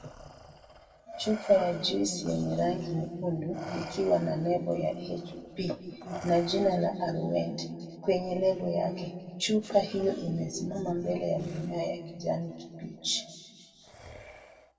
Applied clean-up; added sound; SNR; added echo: none; Respiratory sounds; 18 dB; reverberation time 1.8 s.